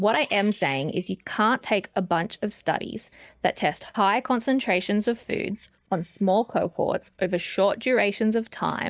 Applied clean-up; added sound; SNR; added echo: neural mask model DeepFilterNet 3.